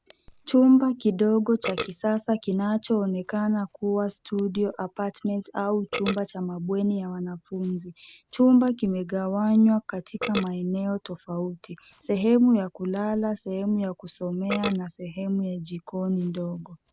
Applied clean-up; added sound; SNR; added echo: none; Burping, eructation; 17 dB; none.